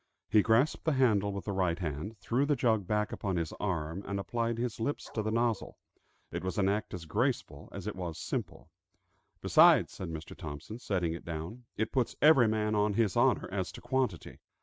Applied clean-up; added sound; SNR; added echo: neural mask model RNNoise.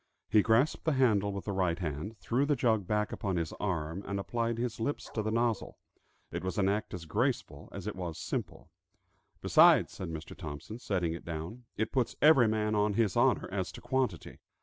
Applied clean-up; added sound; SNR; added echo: none; Dog; 19 dB; none.